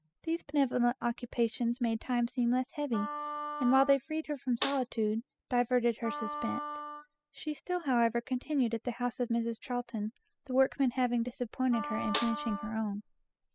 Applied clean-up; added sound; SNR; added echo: classical method spectral subtraction.